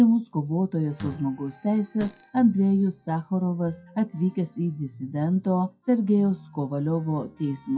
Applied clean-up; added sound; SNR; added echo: classical method WPE with log-MMSE.